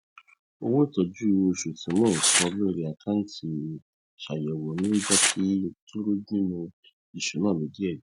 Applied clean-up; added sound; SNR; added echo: none; Tearing; 2 dB; none.